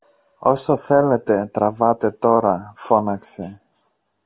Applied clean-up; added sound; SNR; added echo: none; none; none; none.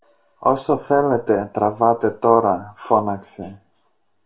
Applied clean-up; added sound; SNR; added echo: none; none; none; reverberation time 0.2 s.